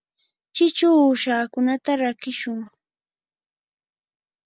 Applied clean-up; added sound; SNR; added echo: none; none; none; none.